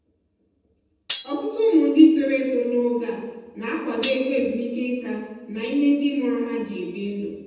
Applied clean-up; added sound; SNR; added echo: none; Cutlery, silverware; 5 dB; reverberation time 1.1 s.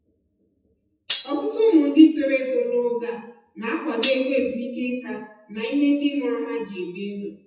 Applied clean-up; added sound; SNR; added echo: classical method WPE with log-MMSE.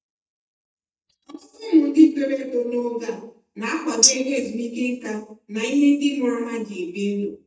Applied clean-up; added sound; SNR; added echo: neural mask model DeepFilterNet 3.